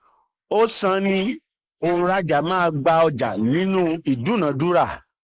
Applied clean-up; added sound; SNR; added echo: neural mask model Resemble Enhance denoiser.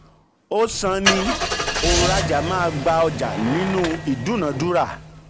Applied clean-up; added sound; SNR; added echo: none; Engine starting / Car; 3 dB; none.